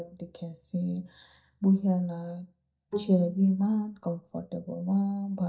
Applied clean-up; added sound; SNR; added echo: neural mask model DeepFilterNet 3.